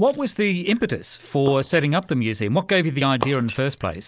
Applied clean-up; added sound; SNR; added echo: neural mask model Resemble Enhance denoiser.